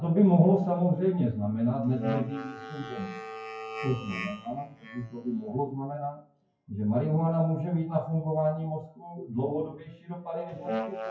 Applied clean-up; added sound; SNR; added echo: classical method WPE with log-MMSE.